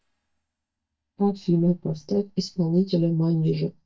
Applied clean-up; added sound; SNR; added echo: neural mask model DeepFilterNet 3.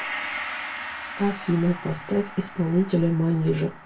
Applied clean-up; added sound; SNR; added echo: none; Gong; 10 dB; reverberation time 0.2 s.